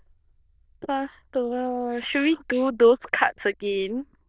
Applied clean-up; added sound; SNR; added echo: neural diffusion model UNIVERSE++.